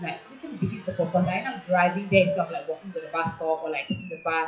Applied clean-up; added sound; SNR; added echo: classical method WPE with log-MMSE.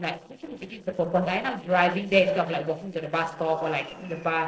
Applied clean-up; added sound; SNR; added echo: neural separator model SepFormer DNS4.